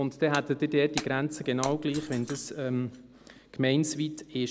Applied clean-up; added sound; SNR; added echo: none; Shatter; 15 dB; none.